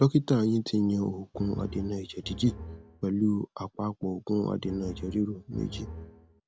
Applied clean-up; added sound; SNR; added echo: none; Bowed string instrument; 12 dB; none.